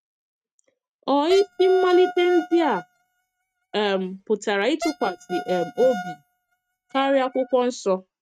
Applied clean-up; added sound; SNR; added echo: neural mask model RNNoise.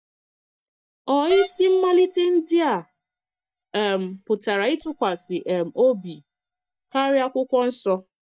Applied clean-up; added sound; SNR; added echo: neural mask model DeepFilterNet 3.